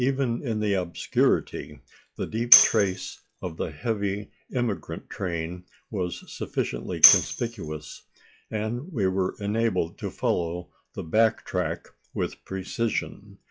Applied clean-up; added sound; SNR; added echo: classical method log-MMSE.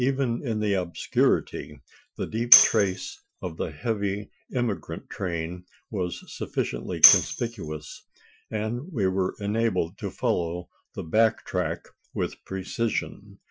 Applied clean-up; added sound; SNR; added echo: classical method Wiener filter.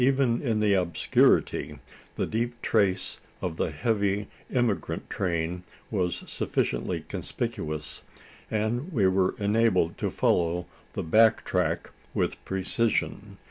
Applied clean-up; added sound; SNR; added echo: none; none; none; none.